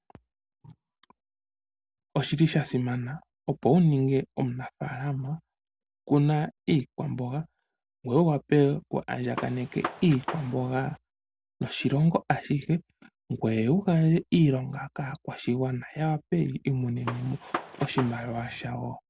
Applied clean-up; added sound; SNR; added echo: none; Gunshot, gunfire; 10 dB; none.